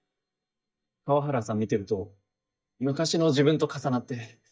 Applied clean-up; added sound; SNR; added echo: neural mask model DeepFilterNet 3.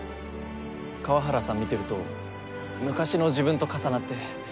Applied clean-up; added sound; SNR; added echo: none; none; none; none.